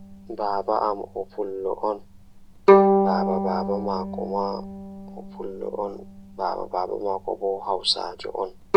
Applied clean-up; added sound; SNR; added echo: none; Bowed string instrument; -3 dB; none.